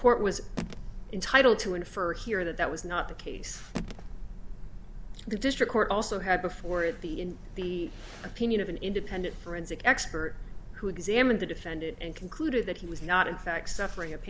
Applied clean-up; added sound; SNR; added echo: none; Telephone; 12 dB; none.